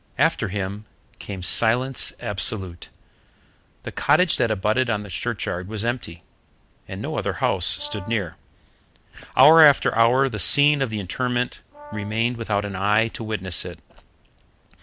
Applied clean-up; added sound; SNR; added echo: none; Brass instrument; 20 dB; none.